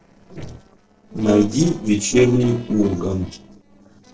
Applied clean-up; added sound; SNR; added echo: neural separator model SepFormer DNS4.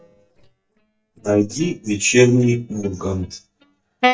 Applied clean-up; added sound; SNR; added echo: neural mask model DeepFilterNet 3.